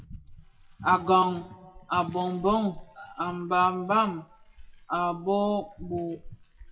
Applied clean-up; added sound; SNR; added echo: classical method WPE with log-MMSE.